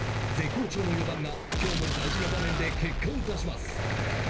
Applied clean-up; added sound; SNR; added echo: none; Gunshot, gunfire; -3 dB; reverberation time 2.3 s.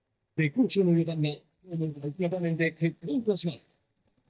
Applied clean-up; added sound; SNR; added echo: neural mask model DeepFilterNet 3.